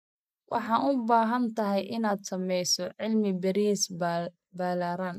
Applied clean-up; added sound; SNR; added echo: neural mask model Resemble Enhance denoiser.